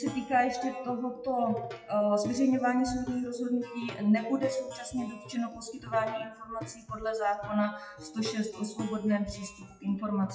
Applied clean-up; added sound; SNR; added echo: classical method WPE with log-MMSE.